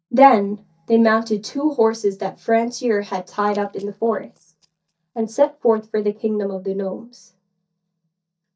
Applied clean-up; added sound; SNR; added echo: neural mask model DeepFilterNet 3.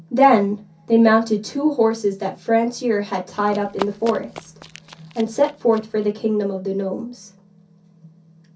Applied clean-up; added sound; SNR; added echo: none; Run; 16 dB; reverberation time 0.3 s.